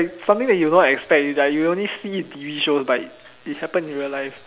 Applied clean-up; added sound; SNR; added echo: none; none; none; none.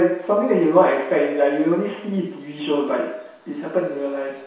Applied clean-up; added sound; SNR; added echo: none; none; none; reverberation time 0.7 s.